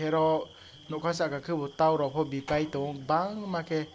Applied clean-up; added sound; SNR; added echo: none; none; none; none.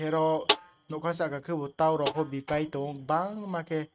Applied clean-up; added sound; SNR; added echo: neural mask model RNNoise.